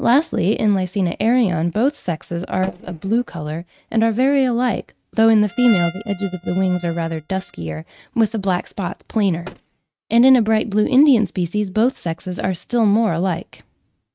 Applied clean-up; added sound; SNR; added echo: neural mask model RNNoise.